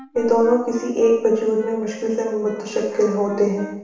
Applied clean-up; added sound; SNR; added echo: none; Wind instrument, woodwind instrument; 17 dB; reverberation time 0.9 s.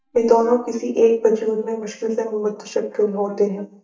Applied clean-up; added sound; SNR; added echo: neural mask model DeepFilterNet 3.